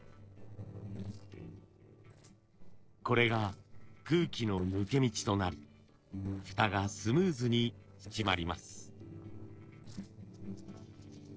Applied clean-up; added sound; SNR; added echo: neural separator model SepFormer DNS4.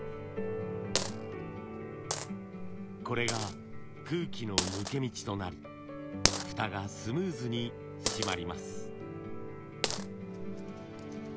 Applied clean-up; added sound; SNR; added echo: none; Coin (dropping); 2 dB; none.